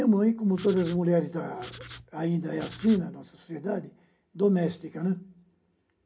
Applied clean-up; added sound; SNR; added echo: none; Writing; 15 dB; reverberation time 0.3 s.